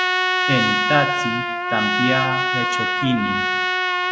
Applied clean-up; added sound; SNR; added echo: none; Trumpet; -4 dB; none.